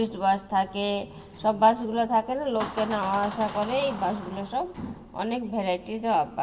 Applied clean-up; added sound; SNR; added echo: none; Door; 14 dB; reverberation time 2.4 s.